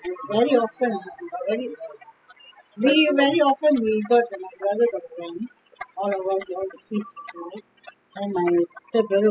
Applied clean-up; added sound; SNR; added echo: classical method spectral subtraction.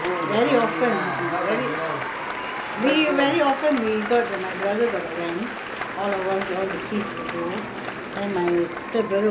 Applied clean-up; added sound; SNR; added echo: none; Applause; 7 dB; none.